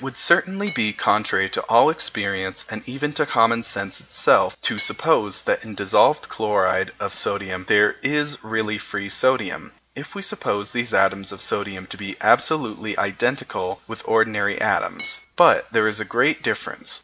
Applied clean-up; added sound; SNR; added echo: none; Glass; 15 dB; none.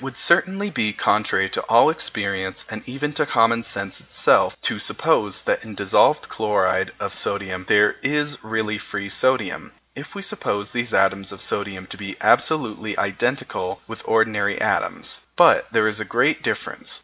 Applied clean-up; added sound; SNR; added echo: none; none; none; none.